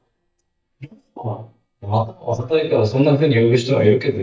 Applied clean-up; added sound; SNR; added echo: neural mask model DeepFilterNet 3.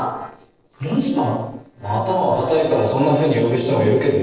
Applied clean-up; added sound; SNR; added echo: neural separator model SepFormer DNS4.